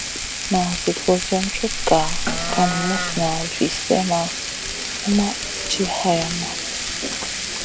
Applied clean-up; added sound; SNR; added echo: none; Livestock, farm animals, working animals + Frying (food); 3 dB; none.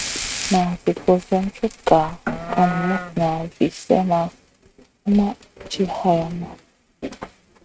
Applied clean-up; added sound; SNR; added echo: neural mask model RNNoise.